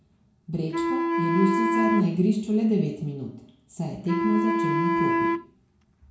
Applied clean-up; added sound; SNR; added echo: none; Wind instrument, woodwind instrument; 0 dB; reverberation time 0.6 s.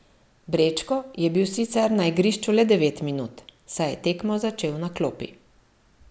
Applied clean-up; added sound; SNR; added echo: none; none; none; none.